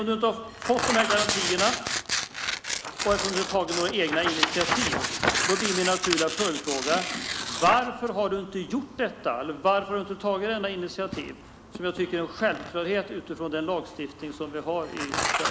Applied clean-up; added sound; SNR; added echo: none; Tearing; 3 dB; none.